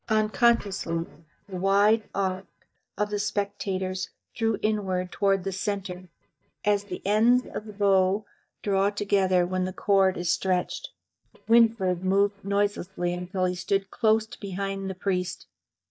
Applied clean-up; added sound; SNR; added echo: neural mask model DeepFilterNet 3.